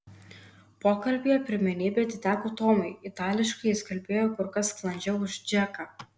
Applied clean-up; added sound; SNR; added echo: none; none; none; none.